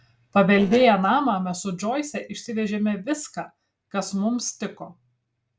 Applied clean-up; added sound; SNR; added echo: neural separator model SepFormer DNS4.